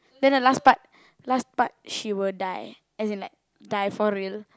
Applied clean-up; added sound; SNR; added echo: none; none; none; none.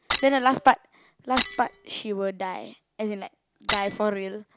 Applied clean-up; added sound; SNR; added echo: none; Shatter; 1 dB; none.